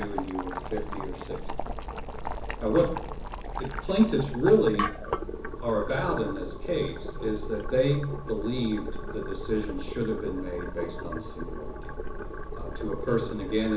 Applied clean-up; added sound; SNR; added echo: none; Boiling; 5 dB; reverberation time 0.7 s.